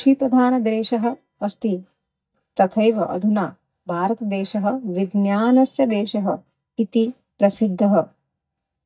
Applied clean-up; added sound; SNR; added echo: neural mask model DeepFilterNet 3.